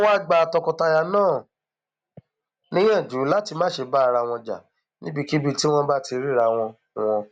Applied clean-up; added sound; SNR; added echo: none; none; none; none.